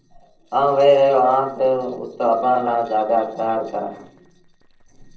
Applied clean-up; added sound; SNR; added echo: neural separator model SepFormer DNS4.